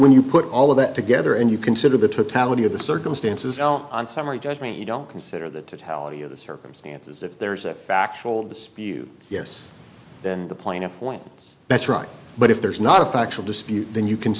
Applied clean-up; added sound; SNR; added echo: none; none; none; none.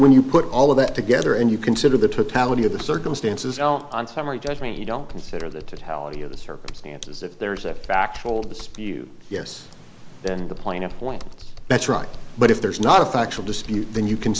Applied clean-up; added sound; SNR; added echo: none; Computer keyboard; 10 dB; none.